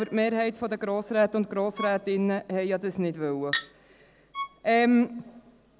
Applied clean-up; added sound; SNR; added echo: none; Bowed string instrument + Chink, clink; 14 dB; none.